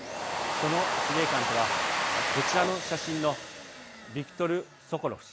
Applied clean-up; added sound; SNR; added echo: none; Domestic sounds, home sounds; -1 dB; none.